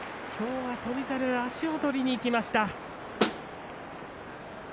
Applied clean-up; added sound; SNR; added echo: none; Snare drum; -2 dB; none.